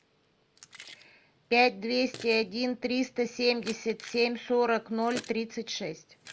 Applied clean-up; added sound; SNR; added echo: none; Keys jangling; 20 dB; none.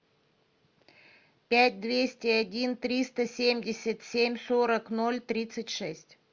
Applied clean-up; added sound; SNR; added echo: none; none; none; none.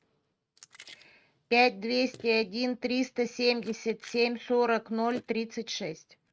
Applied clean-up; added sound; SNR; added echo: neural mask model RNNoise.